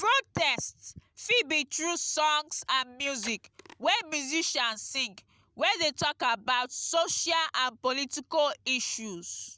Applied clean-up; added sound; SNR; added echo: none; Packing tape, duct tape; 20 dB; none.